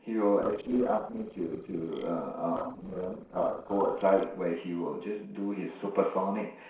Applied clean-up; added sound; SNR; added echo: neural separator model SepFormer DNS4.